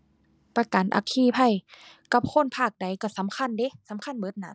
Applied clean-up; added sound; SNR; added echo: none; none; none; none.